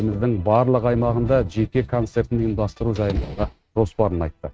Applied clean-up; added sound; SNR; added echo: neural mask model RNNoise.